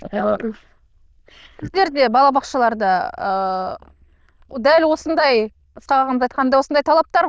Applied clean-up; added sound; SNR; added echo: neural diffusion model UNIVERSE++.